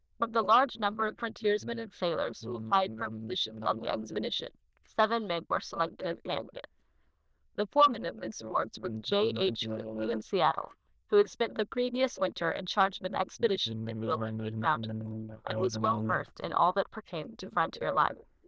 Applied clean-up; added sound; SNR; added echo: neural diffusion model UNIVERSE++.